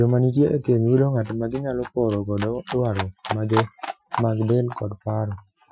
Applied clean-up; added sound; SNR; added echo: classical method Wiener filter.